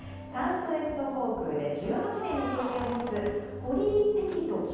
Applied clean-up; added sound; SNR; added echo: none; Keys jangling; 14 dB; reverberation time 1.2 s.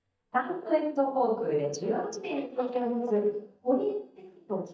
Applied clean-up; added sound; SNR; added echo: neural mask model DeepFilterNet 3.